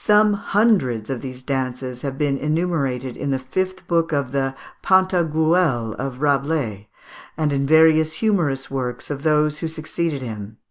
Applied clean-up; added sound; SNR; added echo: none; none; none; none.